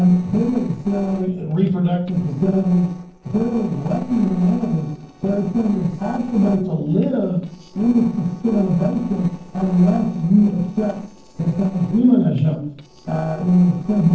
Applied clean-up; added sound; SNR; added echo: neural separator model SepFormer DNS4.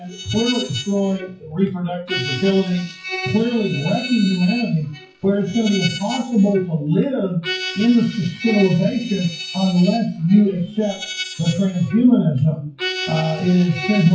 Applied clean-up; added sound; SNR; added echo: classical method WPE with log-MMSE.